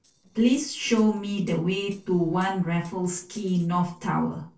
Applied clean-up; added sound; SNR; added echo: neural separator model SepFormer DNS4.